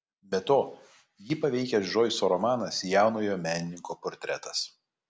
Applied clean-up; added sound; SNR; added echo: none; none; none; none.